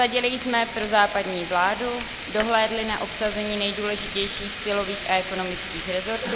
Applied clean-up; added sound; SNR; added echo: none; Frying (food); 5 dB; none.